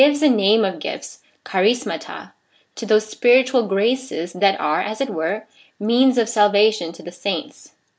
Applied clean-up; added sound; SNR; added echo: none; none; none; none.